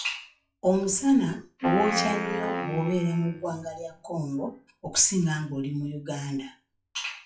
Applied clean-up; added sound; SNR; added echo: classical method WPE with log-MMSE.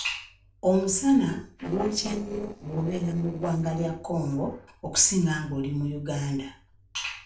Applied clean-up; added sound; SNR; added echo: neural separator model SepFormer DNS4.